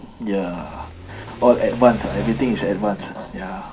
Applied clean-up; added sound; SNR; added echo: none; Accelerating, revving, vroom / Car; 13 dB; reverberation time 0.3 s.